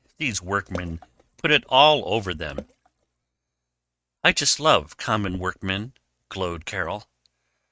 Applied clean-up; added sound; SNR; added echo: neural mask model RNNoise.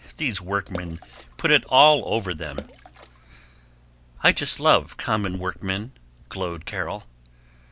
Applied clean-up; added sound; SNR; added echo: none; Water / Splash, splatter; 19 dB; none.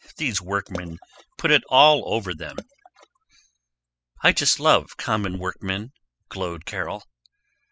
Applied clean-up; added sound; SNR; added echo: classical method spectral subtraction.